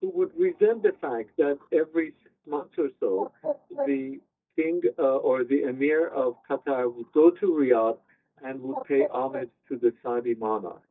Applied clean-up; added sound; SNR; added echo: neural mask model DeepFilterNet 3.